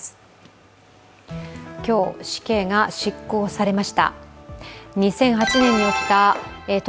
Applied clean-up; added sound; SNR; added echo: none; none; none; none.